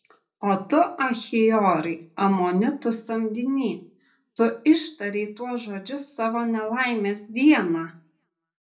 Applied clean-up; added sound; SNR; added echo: none; none; none; reverberation time 0.3 s.